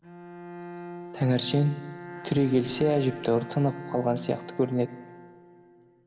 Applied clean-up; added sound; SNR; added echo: none; Bowed string instrument; 14 dB; reverberation time 1.5 s.